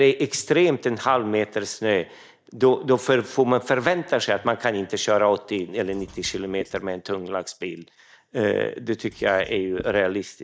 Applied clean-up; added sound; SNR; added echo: neural mask model DeepFilterNet 3.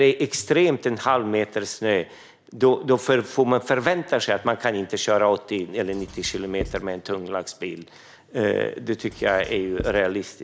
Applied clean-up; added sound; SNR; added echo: none; Writing; 15 dB; none.